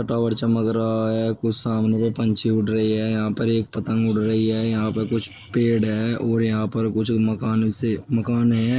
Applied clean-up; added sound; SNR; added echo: neural separator model SepFormer DNS4.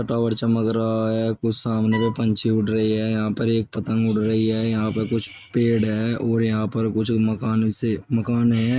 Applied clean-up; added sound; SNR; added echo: neural mask model RNNoise.